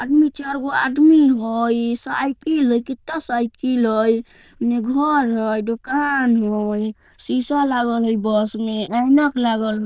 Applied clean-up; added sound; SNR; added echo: neural diffusion model UNIVERSE++.